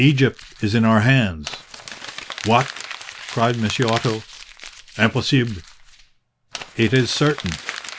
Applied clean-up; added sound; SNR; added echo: none; Crumpling, crinkling; 14 dB; none.